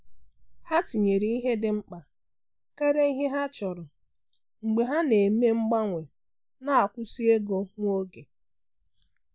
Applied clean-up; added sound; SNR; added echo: none; none; none; none.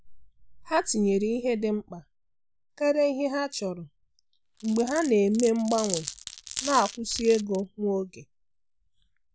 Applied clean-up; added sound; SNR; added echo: none; Glass; 10 dB; none.